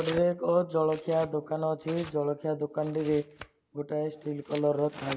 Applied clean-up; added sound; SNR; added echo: none; Tearing; 18 dB; none.